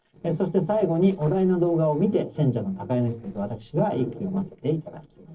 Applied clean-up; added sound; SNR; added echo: neural separator model SepFormer DNS4.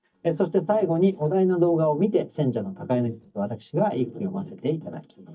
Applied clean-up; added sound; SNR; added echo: neural mask model DeepFilterNet 3.